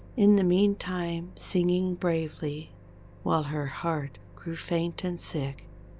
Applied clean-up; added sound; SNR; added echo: none; Microwave oven; 19 dB; none.